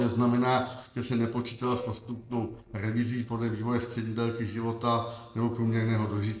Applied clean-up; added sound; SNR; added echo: neural separator model SepFormer DNS4.